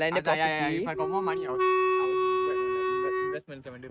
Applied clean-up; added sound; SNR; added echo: neural mask model RNNoise.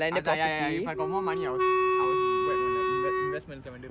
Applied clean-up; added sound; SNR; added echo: none; Wind instrument, woodwind instrument; -5 dB; none.